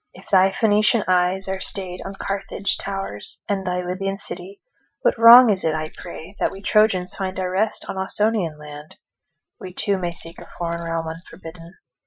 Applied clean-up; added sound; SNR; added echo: classical method Wiener filter.